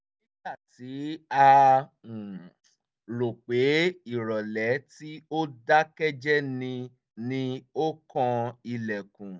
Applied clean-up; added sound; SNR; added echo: none; none; none; none.